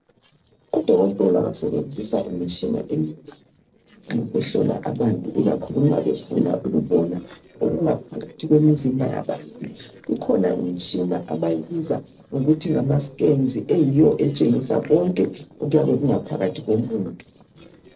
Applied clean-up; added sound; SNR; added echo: neural separator model SepFormer DNS4.